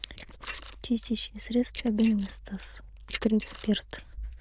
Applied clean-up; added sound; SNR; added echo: neural diffusion model UNIVERSE++.